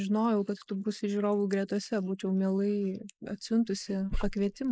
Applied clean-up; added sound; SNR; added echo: neural mask model Resemble Enhance denoiser.